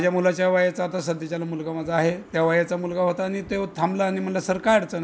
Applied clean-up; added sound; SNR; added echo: none; none; none; none.